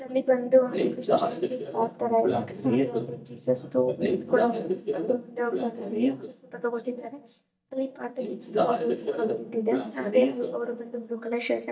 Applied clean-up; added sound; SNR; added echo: neural mask model DeepFilterNet 3.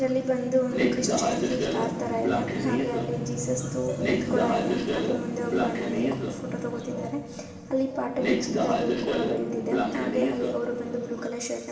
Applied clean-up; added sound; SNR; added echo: none; Train; 0 dB; reverberation time 2.5 s.